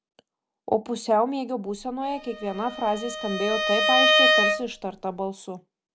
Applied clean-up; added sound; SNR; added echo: none; Bowed string instrument; -4 dB; none.